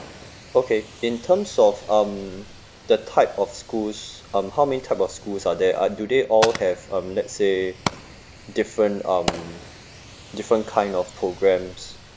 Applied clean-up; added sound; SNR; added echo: none; Fire; 14 dB; none.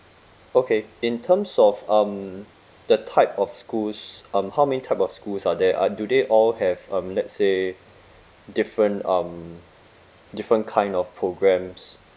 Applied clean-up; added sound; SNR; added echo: none; none; none; none.